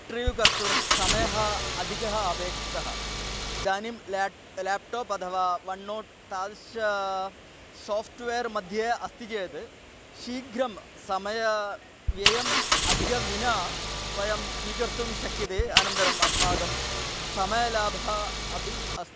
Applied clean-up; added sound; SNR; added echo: none; Engine; -3 dB; none.